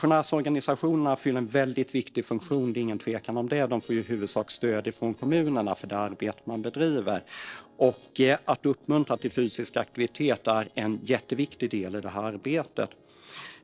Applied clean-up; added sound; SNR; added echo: neural separator model SepFormer DNS4.